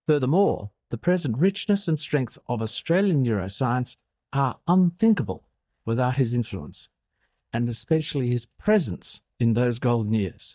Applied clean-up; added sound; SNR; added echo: neural mask model DeepFilterNet 3.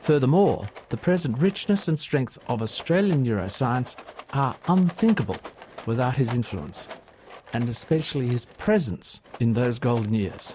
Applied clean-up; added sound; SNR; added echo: none; Rattle; 20 dB; none.